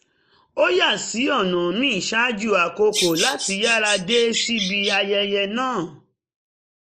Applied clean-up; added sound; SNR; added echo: neural mask model Resemble Enhance denoiser.